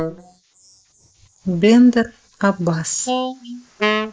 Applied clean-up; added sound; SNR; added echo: neural mask model Resemble Enhance denoiser.